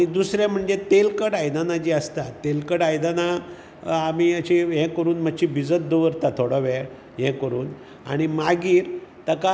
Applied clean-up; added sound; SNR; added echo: none; none; none; none.